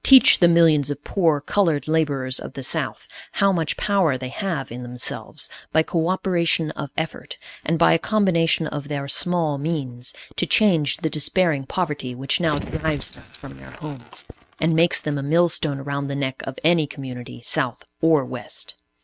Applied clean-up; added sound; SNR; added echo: neural mask model RNNoise.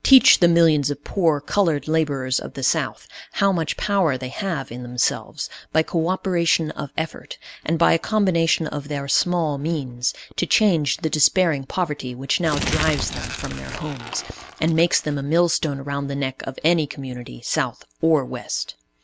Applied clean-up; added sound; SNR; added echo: none; Crumpling, crinkling; 8 dB; none.